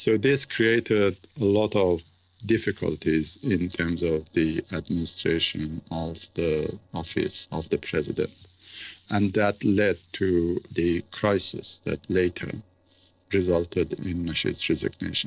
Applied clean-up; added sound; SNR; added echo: neural separator model SepFormer DNS4.